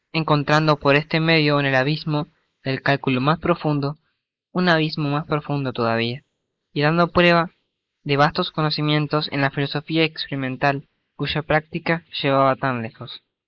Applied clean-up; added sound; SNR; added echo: neural mask model Resemble Enhance denoiser.